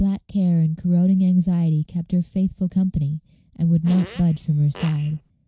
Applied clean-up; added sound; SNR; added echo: none; Fart; 19 dB; none.